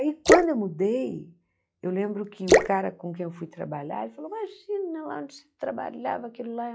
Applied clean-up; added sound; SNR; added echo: classical method log-MMSE.